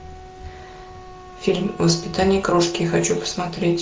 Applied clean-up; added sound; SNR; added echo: none; Wind instrument, woodwind instrument; 20 dB; none.